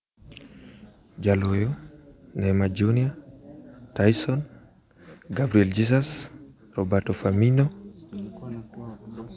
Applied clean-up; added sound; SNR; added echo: none; none; none; none.